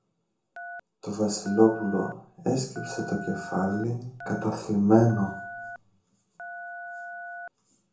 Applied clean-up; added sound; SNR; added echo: none; Telephone; 13 dB; reverberation time 0.6 s.